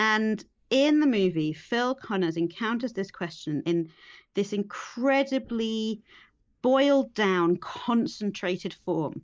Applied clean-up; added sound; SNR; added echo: neural mask model Resemble Enhance denoiser.